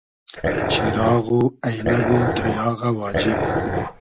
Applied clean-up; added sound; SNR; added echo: none; Dog; 0 dB; none.